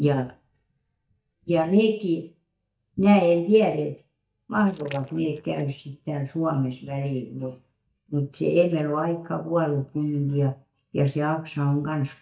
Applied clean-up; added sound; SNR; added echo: neural mask model DeepFilterNet 3.